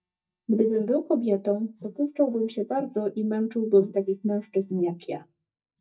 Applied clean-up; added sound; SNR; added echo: neural mask model DeepFilterNet 3.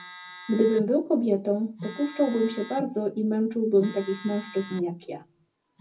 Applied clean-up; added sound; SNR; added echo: none; Telephone; 18 dB; reverberation time 0.4 s.